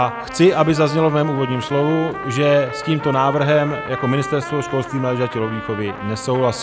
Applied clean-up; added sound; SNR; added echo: none; Trumpet; 11 dB; none.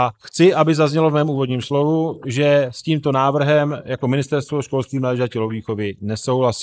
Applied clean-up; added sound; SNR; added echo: neural mask model Resemble Enhance denoiser.